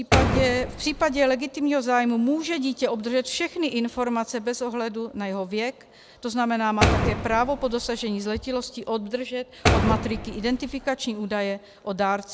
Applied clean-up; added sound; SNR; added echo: none; Door; 0 dB; none.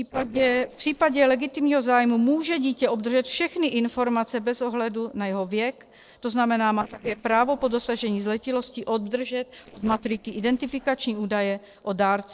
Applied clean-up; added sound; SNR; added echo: neural separator model SepFormer DNS4.